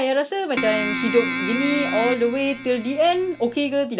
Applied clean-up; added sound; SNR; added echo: none; Keyboard (musical); 5 dB; none.